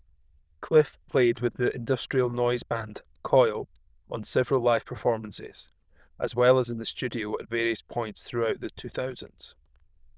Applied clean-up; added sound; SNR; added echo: neural diffusion model UNIVERSE++.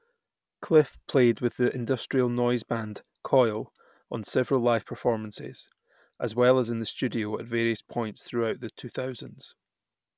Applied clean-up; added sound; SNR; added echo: none; none; none; none.